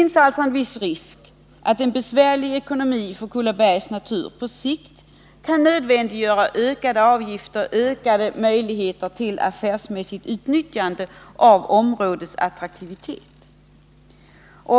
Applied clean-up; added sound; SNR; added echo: none; none; none; none.